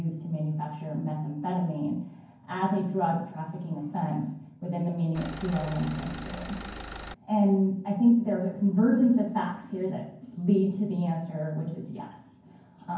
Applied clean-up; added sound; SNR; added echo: none; Engine; 11 dB; reverberation time 0.9 s.